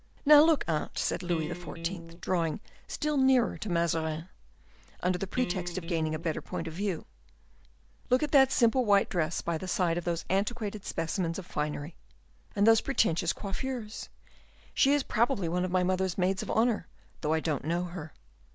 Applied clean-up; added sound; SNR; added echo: none; Electric guitar; 10 dB; none.